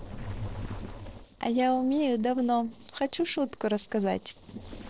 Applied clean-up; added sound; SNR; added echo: neural separator model SepFormer DNS4.